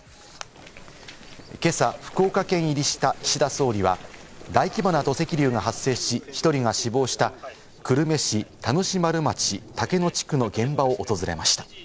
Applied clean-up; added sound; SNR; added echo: none; none; none; none.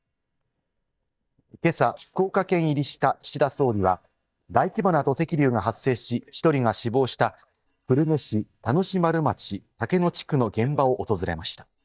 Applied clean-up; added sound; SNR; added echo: neural mask model DeepFilterNet 3.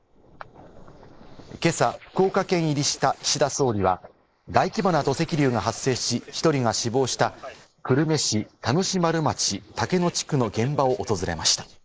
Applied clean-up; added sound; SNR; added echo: neural mask model Resemble Enhance denoiser.